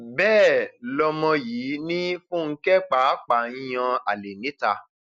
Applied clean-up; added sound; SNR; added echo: none; none; none; none.